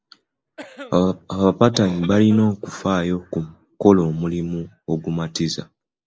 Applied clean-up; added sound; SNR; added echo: neural mask model Resemble Enhance denoiser.